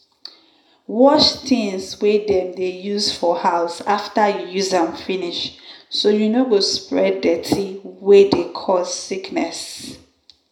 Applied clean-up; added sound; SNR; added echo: none; none; none; reverberation time 0.5 s.